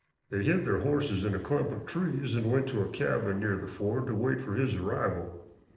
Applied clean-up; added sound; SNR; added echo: neural separator model SepFormer DNS4.